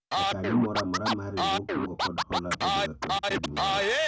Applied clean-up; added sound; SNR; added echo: none; Scratching (performance technique); -4 dB; reverberation time 0.2 s.